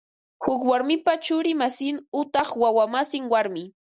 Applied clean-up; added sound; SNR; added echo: none; none; none; none.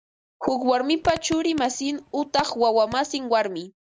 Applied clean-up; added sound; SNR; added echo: none; Fart; 18 dB; none.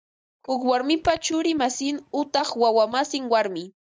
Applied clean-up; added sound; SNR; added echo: neural mask model DeepFilterNet 3.